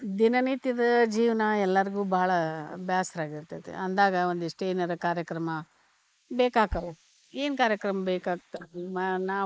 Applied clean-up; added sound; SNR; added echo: neural mask model Resemble Enhance denoiser.